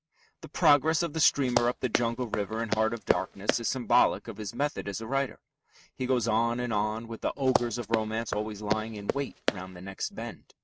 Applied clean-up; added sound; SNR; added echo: neural mask model RNNoise.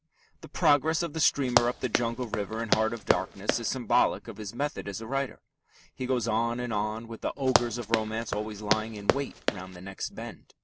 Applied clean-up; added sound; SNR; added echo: none; Run; 1 dB; none.